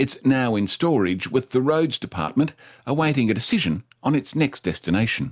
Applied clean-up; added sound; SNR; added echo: none; none; none; none.